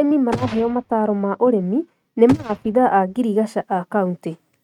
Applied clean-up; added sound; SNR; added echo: neural mask model RNNoise.